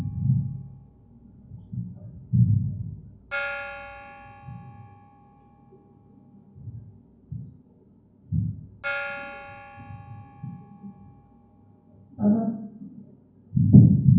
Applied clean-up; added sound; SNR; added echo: none; Gong; 16 dB; reverberation time 0.9 s.